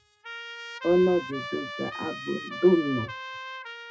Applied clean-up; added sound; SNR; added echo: classical method WPE with log-MMSE.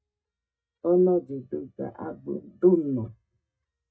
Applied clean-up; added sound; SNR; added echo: neural mask model DeepFilterNet 3.